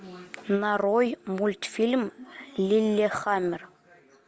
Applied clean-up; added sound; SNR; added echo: none; none; none; none.